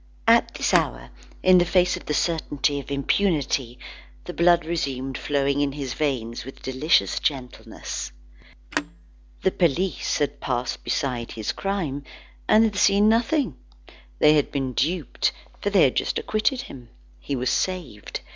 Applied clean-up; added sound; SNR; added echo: none; Telephone; 10 dB; none.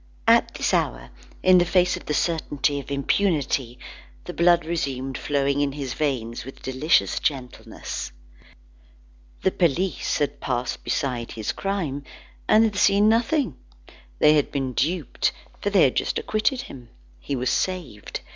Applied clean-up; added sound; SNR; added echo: none; none; none; none.